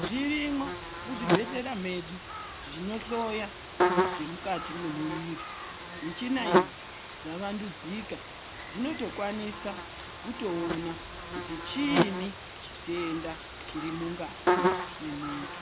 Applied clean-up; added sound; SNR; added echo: none; Buzz; -2 dB; none.